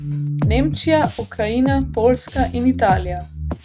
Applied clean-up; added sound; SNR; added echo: neural mask model RNNoise.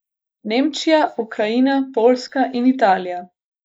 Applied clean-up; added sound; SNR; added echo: neural mask model Resemble Enhance denoiser.